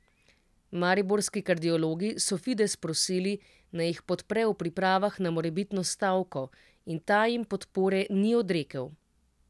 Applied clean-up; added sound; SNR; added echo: none; none; none; none.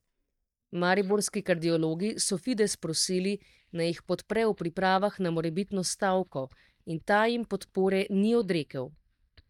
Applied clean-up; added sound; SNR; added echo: neural mask model DeepFilterNet 3.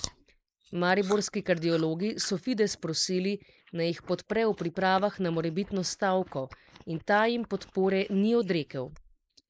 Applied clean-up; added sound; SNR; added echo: neural mask model Resemble Enhance denoiser.